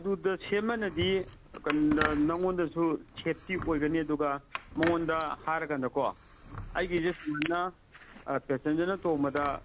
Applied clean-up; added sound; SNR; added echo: none; Squeak; 12 dB; none.